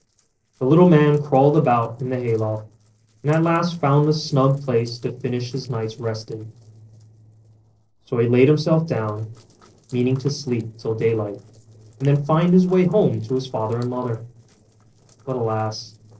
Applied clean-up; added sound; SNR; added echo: neural separator model SepFormer DNS4.